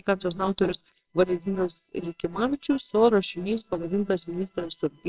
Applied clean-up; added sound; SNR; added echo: neural separator model SepFormer WHAMR!.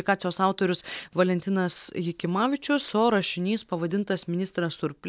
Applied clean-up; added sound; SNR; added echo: none; none; none; none.